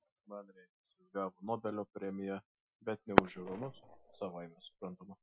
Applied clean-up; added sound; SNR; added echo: classical method Wiener filter.